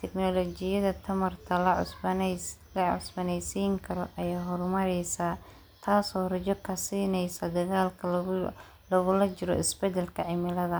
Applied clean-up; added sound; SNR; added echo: none; none; none; none.